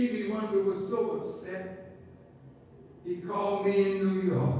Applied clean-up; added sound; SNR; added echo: none; none; none; reverberation time 1.3 s.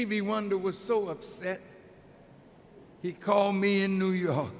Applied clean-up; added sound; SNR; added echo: none; none; none; none.